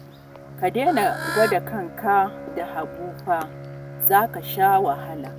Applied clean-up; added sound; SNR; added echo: none; Bowed string instrument + Bird / Fowl; 11 dB; none.